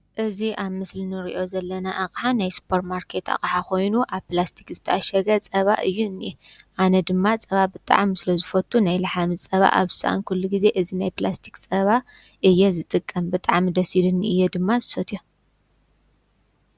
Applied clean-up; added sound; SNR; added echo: none; none; none; none.